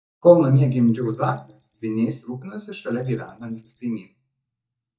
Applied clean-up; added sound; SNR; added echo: neural mask model DeepFilterNet 3.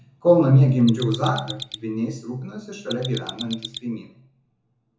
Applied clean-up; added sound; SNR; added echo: none; Mechanisms; 13 dB; reverberation time 0.6 s.